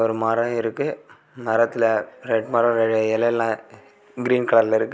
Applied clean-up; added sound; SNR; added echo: none; none; none; none.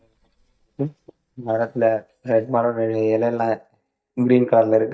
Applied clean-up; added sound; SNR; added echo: neural mask model DeepFilterNet 3.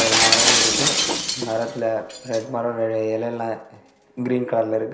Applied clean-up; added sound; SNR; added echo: none; Shatter; -2 dB; reverberation time 0.5 s.